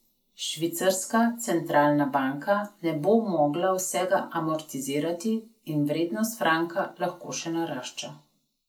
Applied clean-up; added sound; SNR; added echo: neural mask model Resemble Enhance denoiser.